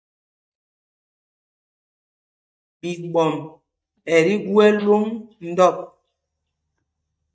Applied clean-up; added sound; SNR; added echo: neural mask model DeepFilterNet 3.